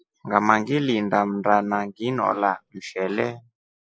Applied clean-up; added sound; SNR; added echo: neural mask model Resemble Enhance denoiser.